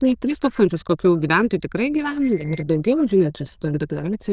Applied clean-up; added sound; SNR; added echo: neural diffusion model UNIVERSE++.